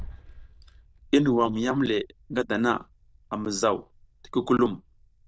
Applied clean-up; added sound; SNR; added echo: neural diffusion model UNIVERSE++.